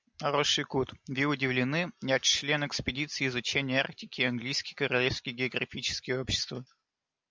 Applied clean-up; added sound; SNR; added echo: none; none; none; none.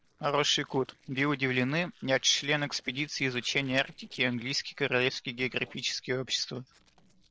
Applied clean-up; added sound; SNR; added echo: neural separator model SepFormer DNS4.